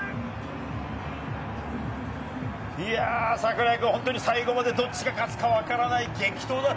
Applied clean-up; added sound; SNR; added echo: none; none; none; none.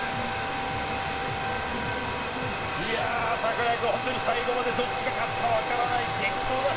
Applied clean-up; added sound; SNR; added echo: none; Domestic sounds, home sounds; -1 dB; none.